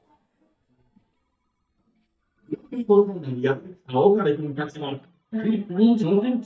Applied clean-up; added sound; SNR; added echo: neural mask model DeepFilterNet 3.